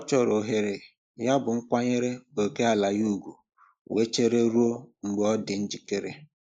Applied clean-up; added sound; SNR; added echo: neural mask model Resemble Enhance denoiser.